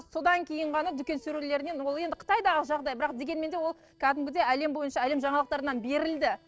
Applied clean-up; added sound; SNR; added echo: neural separator model SepFormer DNS4.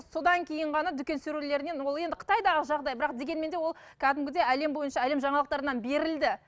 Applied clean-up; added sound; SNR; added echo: none; none; none; none.